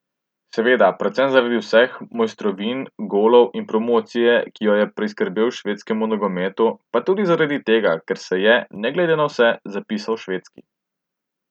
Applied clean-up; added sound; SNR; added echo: none; none; none; none.